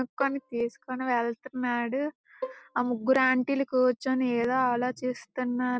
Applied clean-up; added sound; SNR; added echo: neural separator model SepFormer DNS4.